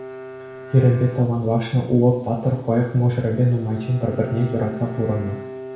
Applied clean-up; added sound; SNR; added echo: none; Bowed string instrument; 15 dB; reverberation time 0.6 s.